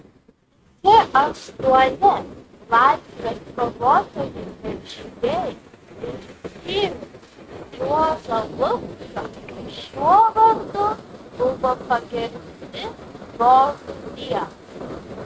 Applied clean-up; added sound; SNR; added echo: neural mask model RNNoise.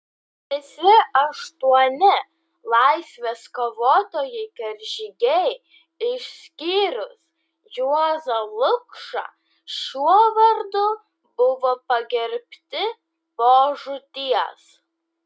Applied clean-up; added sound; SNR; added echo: none; none; none; none.